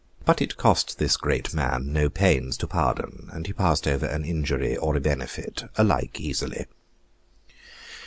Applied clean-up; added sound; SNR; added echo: none; none; none; none.